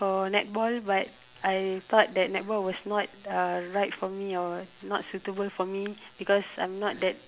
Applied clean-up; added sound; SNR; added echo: none; none; none; none.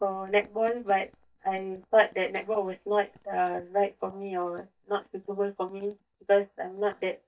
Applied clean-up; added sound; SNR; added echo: neural mask model DeepFilterNet 3.